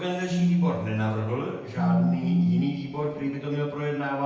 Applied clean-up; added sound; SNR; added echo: none; Telephone; -3 dB; reverberation time 0.8 s.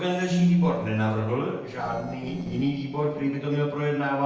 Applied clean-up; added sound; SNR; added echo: neural separator model SepFormer DNS4.